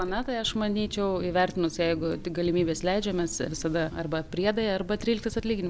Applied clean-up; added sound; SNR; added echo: none; none; none; none.